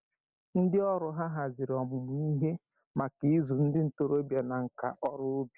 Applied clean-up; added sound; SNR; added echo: none; none; none; none.